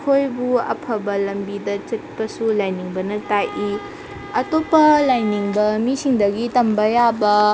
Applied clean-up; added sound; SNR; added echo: none; Bowed string instrument; 17 dB; none.